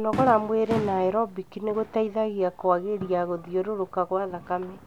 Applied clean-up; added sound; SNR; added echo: none; Fireworks; 13 dB; none.